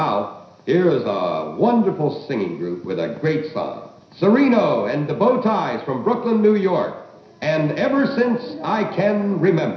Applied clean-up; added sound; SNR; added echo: none; none; none; reverberation time 0.7 s.